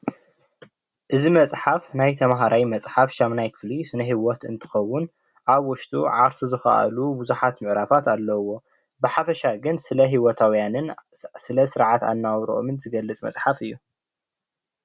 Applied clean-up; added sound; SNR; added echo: none; none; none; none.